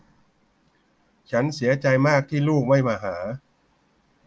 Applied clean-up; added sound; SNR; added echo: none; none; none; none.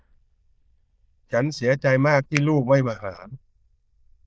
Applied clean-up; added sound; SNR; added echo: neural diffusion model UNIVERSE++.